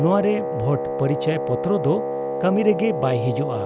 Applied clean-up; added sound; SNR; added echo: none; Wind instrument, woodwind instrument; 3 dB; none.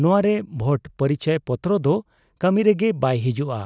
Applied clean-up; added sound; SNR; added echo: none; none; none; none.